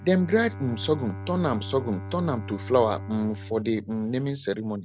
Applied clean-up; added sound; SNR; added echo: none; Bowed string instrument; 11 dB; none.